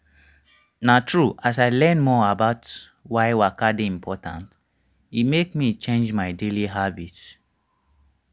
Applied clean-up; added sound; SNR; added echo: none; none; none; none.